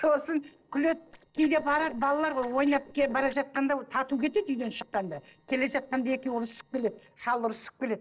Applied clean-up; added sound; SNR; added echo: neural separator model SepFormer DNS4.